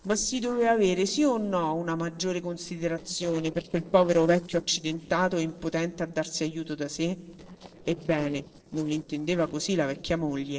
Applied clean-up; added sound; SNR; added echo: neural separator model SepFormer DNS4.